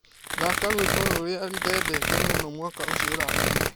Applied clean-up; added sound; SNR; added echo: none; Tearing; -5 dB; none.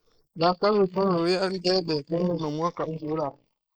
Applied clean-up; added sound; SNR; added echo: neural mask model Resemble Enhance denoiser.